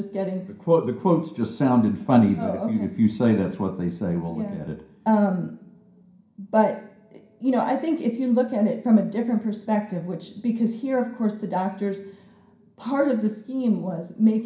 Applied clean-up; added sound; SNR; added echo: none; none; none; reverberation time 0.5 s.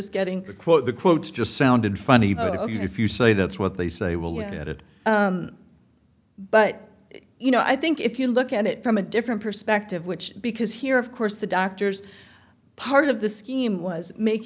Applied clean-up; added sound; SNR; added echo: none; none; none; none.